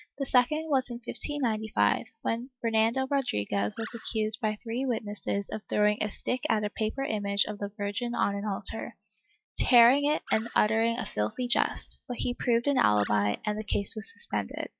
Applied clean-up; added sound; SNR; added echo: classical method log-MMSE.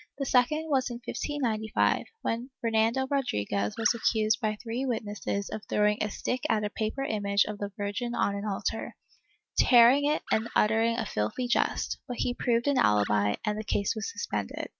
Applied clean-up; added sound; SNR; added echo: none; Animal; 17 dB; none.